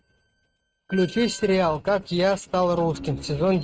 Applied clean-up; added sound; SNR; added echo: neural mask model RNNoise.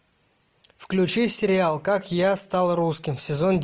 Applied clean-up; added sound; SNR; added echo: none; none; none; none.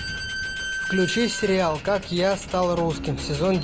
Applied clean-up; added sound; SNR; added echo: none; Squeak / Slam; 7 dB; none.